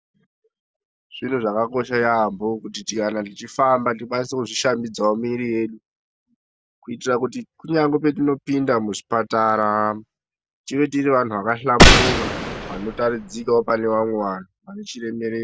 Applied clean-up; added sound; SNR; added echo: none; Gunshot, gunfire; -5 dB; none.